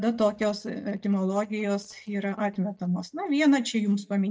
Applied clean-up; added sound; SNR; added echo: neural mask model DeepFilterNet 3.